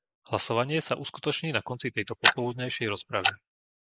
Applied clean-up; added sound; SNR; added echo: neural mask model Resemble Enhance denoiser.